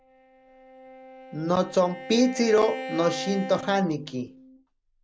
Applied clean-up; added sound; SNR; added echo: none; Bowed string instrument; 12 dB; none.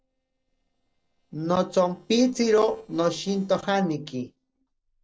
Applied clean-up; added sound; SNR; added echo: neural separator model SepFormer DNS4.